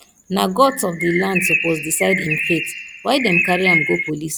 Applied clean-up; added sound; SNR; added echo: none; Bird; 2 dB; none.